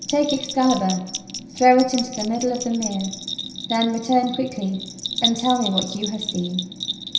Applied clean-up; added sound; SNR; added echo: none; Bell; 8 dB; reverberation time 0.9 s.